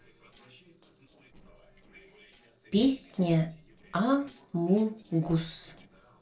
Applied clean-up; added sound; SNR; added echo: neural separator model SepFormer DNS4.